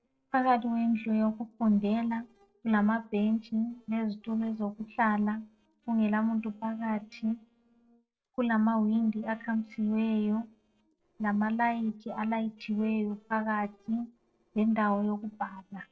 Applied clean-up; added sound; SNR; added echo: neural separator model SepFormer DNS4.